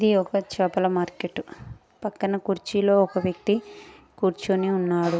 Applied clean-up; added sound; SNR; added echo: none; none; none; none.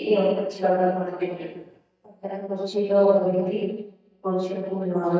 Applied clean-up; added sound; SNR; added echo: neural mask model DeepFilterNet 3.